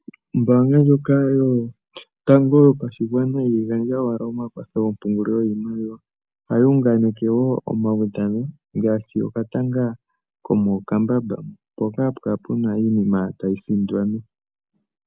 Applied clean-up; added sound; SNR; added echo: none; none; none; none.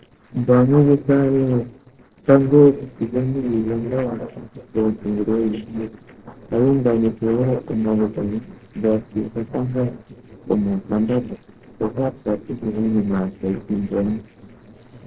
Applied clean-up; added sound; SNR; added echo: neural separator model SepFormer DNS4.